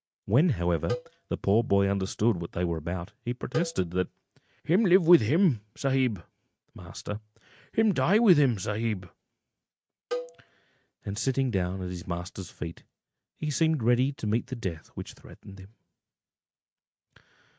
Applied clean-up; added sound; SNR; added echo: neural mask model RNNoise.